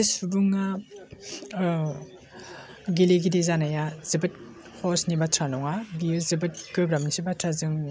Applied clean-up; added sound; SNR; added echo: none; none; none; none.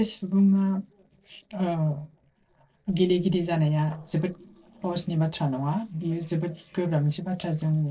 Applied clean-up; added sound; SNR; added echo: neural separator model SepFormer DNS4.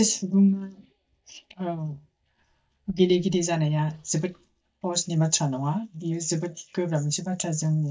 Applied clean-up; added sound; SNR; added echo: neural mask model DeepFilterNet 3.